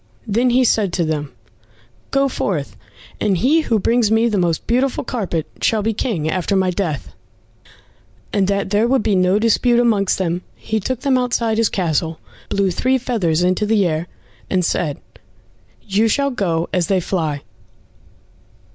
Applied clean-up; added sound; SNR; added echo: none; none; none; none.